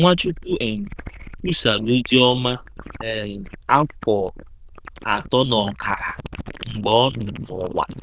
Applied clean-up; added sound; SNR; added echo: neural diffusion model UNIVERSE++.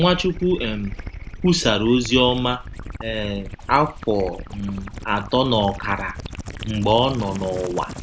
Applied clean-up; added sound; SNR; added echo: none; Gurgling / Liquid; 11 dB; none.